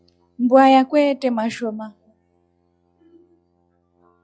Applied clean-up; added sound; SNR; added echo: classical method log-MMSE.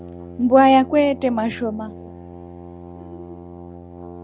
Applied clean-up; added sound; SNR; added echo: none; Brass instrument; 16 dB; none.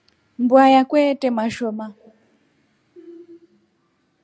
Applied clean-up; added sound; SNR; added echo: none; none; none; none.